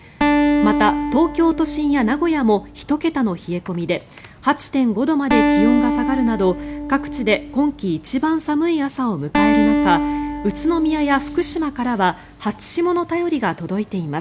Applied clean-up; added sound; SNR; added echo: none; Acoustic guitar; 2 dB; none.